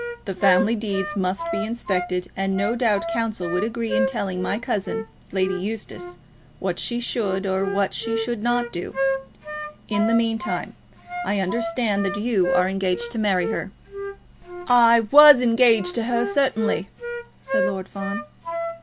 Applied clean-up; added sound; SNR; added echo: none; Wind instrument, woodwind instrument; 7 dB; none.